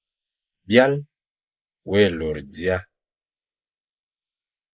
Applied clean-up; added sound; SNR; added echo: neural mask model Resemble Enhance denoiser.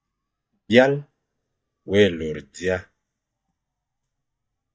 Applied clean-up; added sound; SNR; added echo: neural mask model DeepFilterNet 3.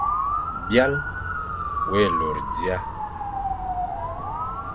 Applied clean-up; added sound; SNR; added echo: none; Motor vehicle (road) / Siren; -1 dB; none.